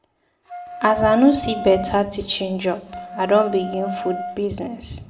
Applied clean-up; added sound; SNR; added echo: none; Wind instrument, woodwind instrument; 11 dB; reverberation time 1.8 s.